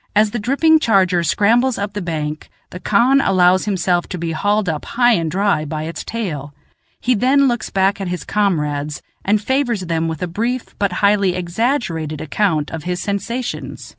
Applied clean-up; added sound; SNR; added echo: none; none; none; none.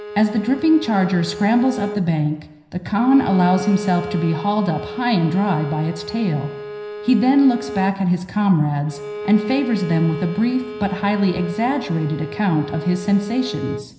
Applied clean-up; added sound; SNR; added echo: none; Bowed string instrument; 11 dB; reverberation time 0.9 s.